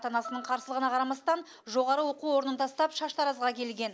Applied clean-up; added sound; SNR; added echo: none; Piano; 20 dB; none.